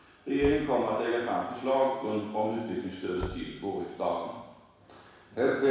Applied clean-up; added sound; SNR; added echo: none; Knock; 16 dB; reverberation time 1.1 s.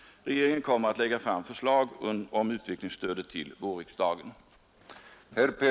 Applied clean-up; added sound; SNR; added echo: none; none; none; none.